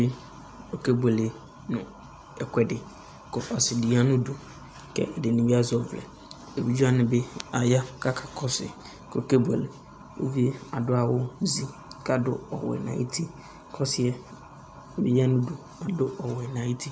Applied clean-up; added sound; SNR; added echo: none; none; none; none.